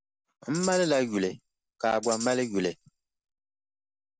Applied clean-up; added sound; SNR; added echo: none; Tambourine; 11 dB; none.